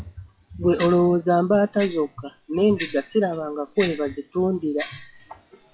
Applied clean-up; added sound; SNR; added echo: classical method log-MMSE.